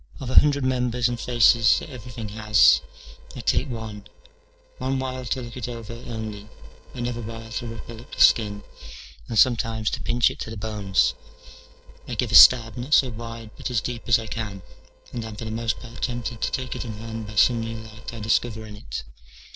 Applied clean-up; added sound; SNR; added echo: neural separator model SepFormer DNS4.